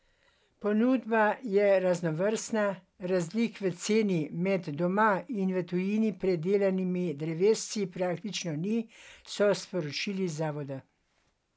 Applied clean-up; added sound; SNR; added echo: none; none; none; none.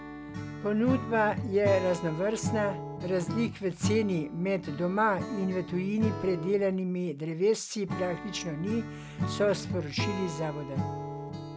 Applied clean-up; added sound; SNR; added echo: none; Acoustic guitar / Strum; 6 dB; none.